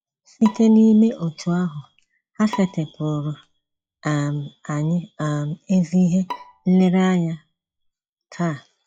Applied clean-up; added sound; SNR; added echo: classical method log-MMSE.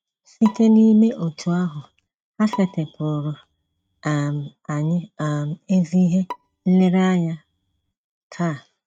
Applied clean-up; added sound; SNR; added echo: neural mask model RNNoise.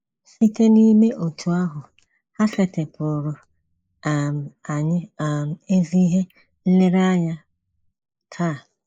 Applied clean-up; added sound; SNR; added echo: neural mask model Resemble Enhance denoiser.